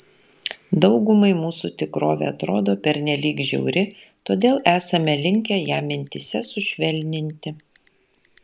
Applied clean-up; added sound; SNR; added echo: none; Bell; 13 dB; none.